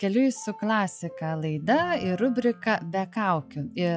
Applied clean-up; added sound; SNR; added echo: classical method log-MMSE.